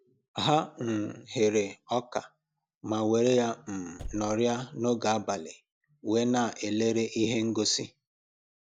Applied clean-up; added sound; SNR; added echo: none; Slam / Car; 16 dB; none.